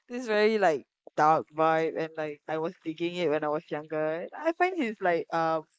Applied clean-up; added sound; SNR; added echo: neural mask model Resemble Enhance denoiser.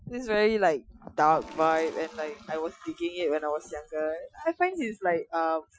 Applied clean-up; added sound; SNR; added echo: classical method Wiener filter.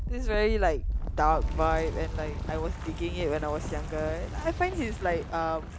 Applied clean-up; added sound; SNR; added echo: none; Wind; 2 dB; none.